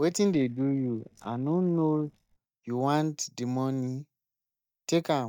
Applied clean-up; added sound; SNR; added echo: neural mask model DeepFilterNet 3.